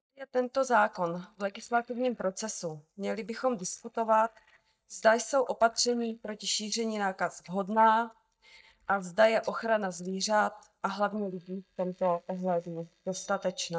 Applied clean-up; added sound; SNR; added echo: neural mask model DeepFilterNet 3.